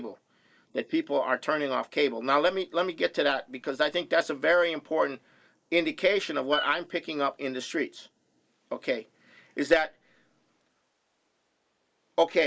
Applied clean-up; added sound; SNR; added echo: neural mask model Resemble Enhance denoiser.